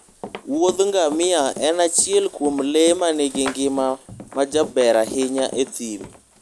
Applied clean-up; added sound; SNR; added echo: none; Run; 17 dB; none.